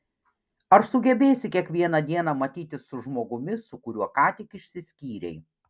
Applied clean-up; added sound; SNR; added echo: none; none; none; none.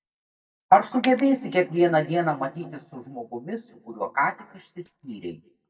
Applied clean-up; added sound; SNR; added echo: neural mask model DeepFilterNet 3.